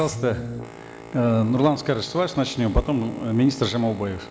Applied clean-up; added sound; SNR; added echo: none; Boat, Water vehicle; 15 dB; none.